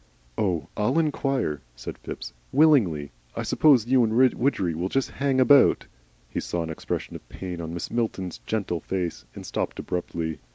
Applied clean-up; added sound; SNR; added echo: none; none; none; none.